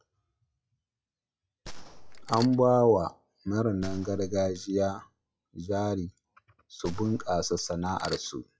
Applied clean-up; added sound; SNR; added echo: classical method log-MMSE.